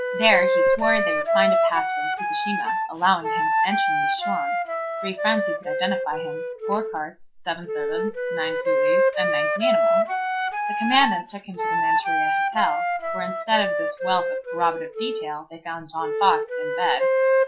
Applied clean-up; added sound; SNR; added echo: none; Wind instrument, woodwind instrument; -3 dB; reverberation time 0.2 s.